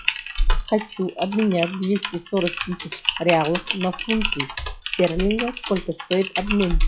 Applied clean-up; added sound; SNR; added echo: classical method log-MMSE.